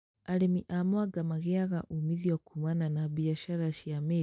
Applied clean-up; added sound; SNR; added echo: none; none; none; none.